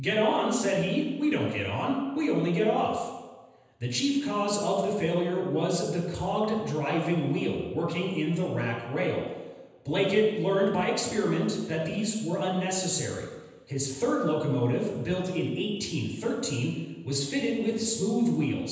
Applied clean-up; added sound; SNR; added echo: none; none; none; reverberation time 1.1 s.